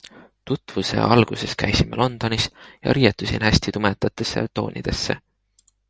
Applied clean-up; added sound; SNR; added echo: none; none; none; none.